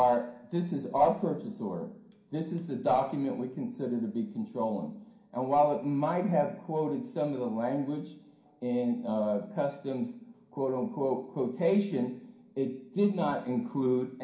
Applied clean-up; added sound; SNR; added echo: none; none; none; reverberation time 0.5 s.